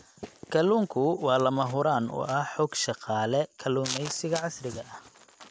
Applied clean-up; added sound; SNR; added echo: none; none; none; none.